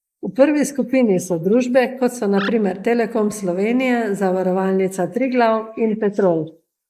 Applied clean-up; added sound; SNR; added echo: neural mask model Resemble Enhance denoiser.